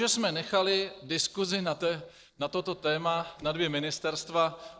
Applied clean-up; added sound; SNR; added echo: neural separator model SepFormer DNS4.